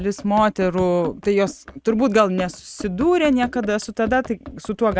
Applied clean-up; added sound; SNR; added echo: neural mask model RNNoise.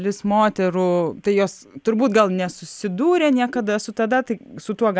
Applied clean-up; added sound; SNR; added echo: none; none; none; none.